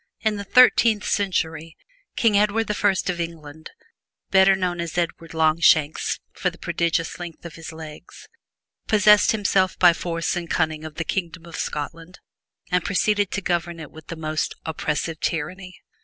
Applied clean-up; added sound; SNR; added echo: none; none; none; none.